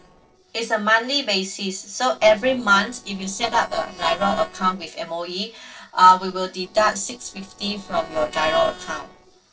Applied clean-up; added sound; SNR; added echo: neural separator model SepFormer DNS4.